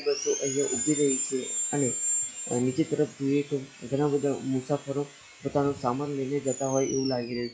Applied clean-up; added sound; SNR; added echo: classical method log-MMSE.